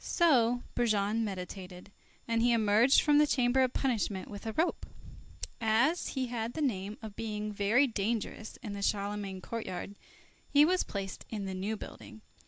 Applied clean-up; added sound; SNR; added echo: none; none; none; none.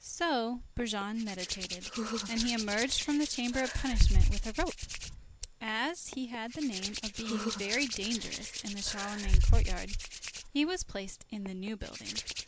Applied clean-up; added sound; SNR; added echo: none; Hands; -3 dB; none.